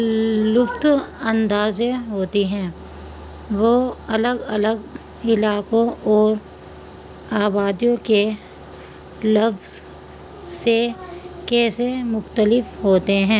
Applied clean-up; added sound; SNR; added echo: none; none; none; none.